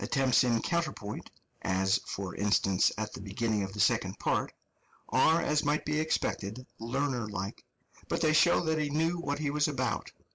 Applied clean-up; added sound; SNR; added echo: none; none; none; none.